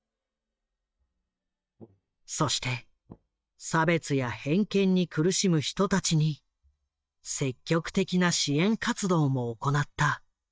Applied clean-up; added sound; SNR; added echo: neural mask model DeepFilterNet 3.